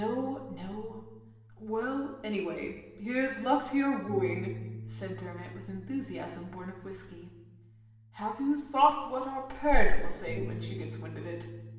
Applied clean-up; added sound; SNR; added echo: none; Bass guitar; 15 dB; reverberation time 1.0 s.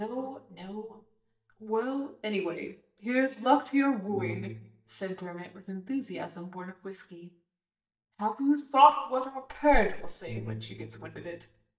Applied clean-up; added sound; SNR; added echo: neural mask model DeepFilterNet 3.